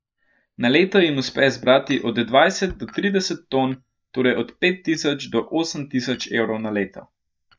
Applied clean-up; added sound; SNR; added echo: neural mask model DeepFilterNet 3.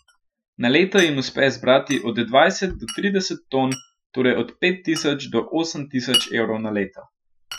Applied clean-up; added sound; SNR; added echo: classical method Wiener filter.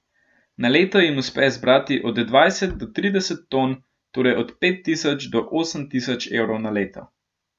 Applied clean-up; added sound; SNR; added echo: none; none; none; none.